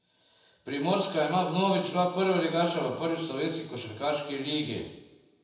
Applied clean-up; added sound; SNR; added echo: none; none; none; reverberation time 0.8 s.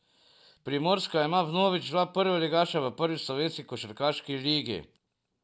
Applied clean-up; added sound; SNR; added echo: none; none; none; none.